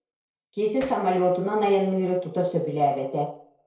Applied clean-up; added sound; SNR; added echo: neural separator model SepFormer DNS4.